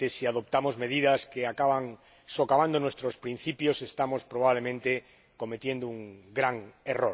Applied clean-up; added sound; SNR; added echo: none; none; none; none.